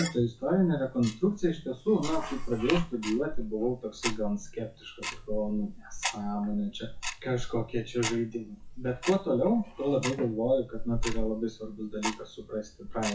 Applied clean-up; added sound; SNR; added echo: classical method WPE with log-MMSE.